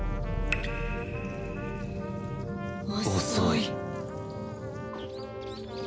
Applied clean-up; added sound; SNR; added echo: none; Trumpet; 13 dB; none.